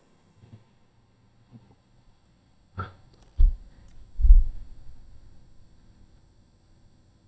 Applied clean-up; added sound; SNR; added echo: neural mask model DeepFilterNet 3.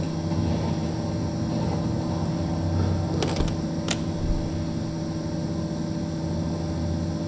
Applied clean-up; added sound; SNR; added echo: none; Slam; 10 dB; reverberation time 0.6 s.